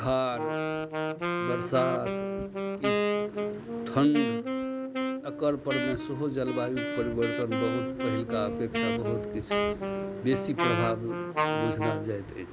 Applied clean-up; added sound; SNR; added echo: none; Wind instrument, woodwind instrument; 0 dB; none.